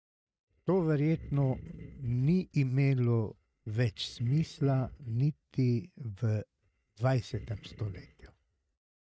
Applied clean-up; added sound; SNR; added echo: neural mask model RNNoise.